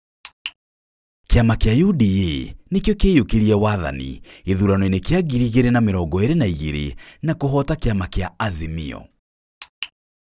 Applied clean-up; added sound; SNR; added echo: none; none; none; none.